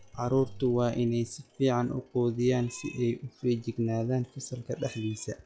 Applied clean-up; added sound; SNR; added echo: classical method log-MMSE.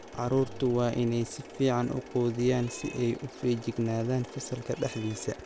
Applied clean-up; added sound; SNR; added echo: none; Mechanisms; 16 dB; none.